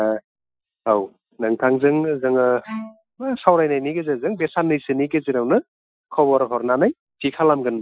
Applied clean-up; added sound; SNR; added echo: classical method Wiener filter.